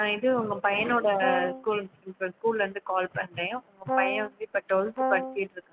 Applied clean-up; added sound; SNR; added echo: none; Brass instrument; 3 dB; none.